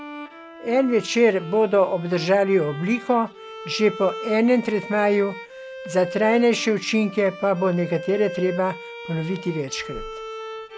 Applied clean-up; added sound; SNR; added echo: none; Bowed string instrument; 14 dB; none.